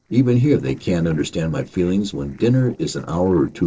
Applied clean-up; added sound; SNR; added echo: neural separator model SepFormer DNS4.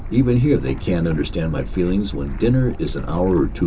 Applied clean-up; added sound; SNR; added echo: none; Stream / Bird; 8 dB; reverberation time 0.2 s.